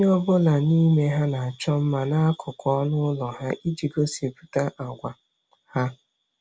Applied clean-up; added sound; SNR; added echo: none; none; none; none.